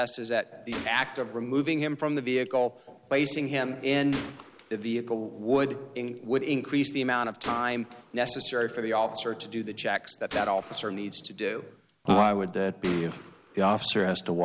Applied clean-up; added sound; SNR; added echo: none; Gunshot, gunfire; 17 dB; none.